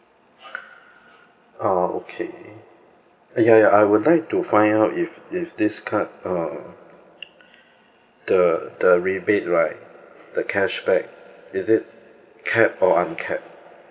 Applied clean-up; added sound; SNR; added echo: none; none; none; none.